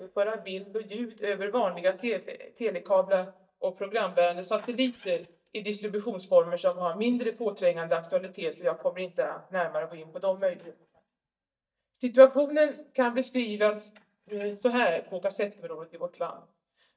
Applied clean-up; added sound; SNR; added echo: neural mask model DeepFilterNet 3.